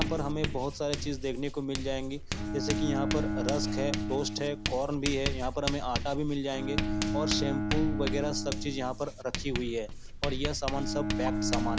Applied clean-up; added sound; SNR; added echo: none; Bowed string instrument + Writing; -1 dB; none.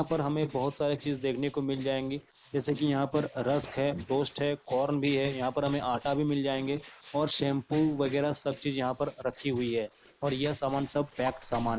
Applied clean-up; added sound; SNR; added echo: neural mask model Resemble Enhance denoiser.